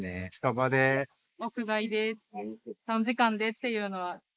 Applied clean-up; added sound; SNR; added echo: neural mask model Resemble Enhance denoiser.